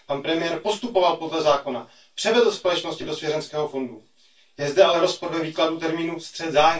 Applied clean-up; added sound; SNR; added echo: none; none; none; reverberation time 0.1 s.